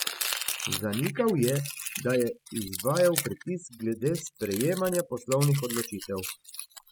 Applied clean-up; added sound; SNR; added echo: classical method spectral subtraction.